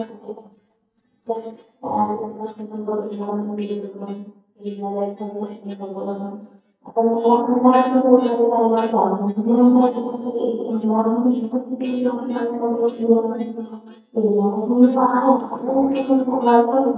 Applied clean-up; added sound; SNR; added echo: neural mask model DeepFilterNet 3.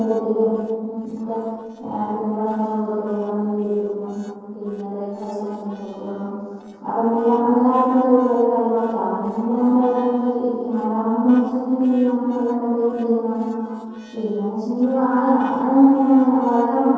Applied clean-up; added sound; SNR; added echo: neural separator model SepFormer DNS4.